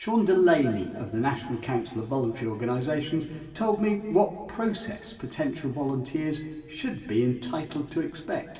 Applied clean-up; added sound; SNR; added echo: none; none; none; reverberation time 2.2 s.